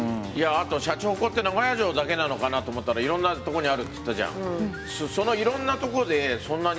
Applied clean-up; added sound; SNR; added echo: none; Guitar; 17 dB; none.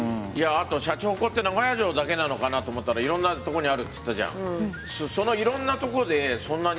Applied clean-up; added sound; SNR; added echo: none; none; none; none.